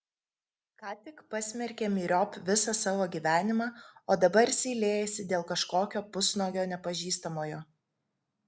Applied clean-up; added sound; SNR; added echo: none; none; none; none.